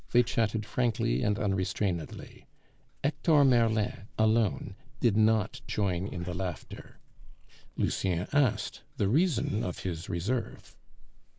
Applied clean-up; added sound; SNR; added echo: neural mask model Resemble Enhance denoiser.